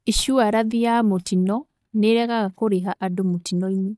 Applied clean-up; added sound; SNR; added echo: neural mask model DeepFilterNet 3.